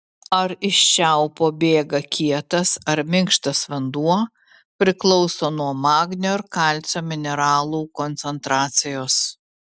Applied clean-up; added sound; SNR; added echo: none; none; none; none.